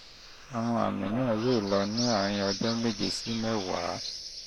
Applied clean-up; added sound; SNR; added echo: neural mask model Resemble Enhance denoiser.